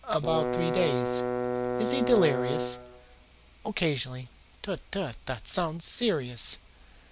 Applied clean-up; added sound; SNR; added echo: none; Bowed string instrument; 0 dB; none.